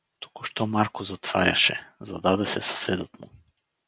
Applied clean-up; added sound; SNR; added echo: none; none; none; none.